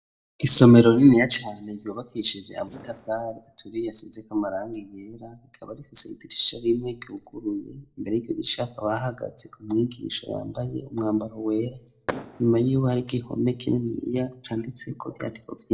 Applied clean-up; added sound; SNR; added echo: neural separator model SepFormer DNS4.